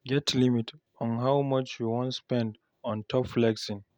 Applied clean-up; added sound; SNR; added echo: none; none; none; none.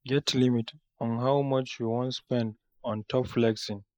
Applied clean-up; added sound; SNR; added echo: neural mask model Resemble Enhance denoiser.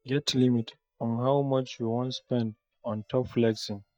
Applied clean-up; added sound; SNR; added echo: neural mask model DeepFilterNet 3.